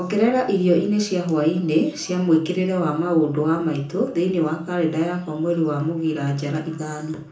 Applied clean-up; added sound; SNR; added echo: none; none; none; reverberation time 0.6 s.